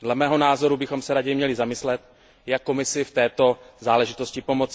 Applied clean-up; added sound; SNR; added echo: none; none; none; none.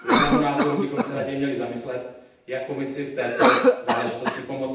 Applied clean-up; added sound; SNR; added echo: none; Cough; -3 dB; reverberation time 0.9 s.